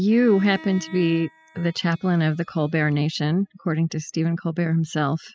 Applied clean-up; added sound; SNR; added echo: classical method spectral subtraction.